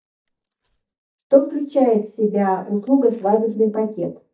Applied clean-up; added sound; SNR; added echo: neural mask model DeepFilterNet 3.